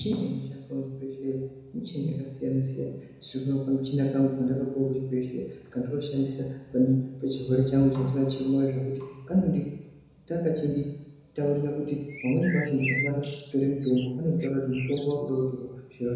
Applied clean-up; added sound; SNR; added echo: none; Bird; 10 dB; reverberation time 1.0 s.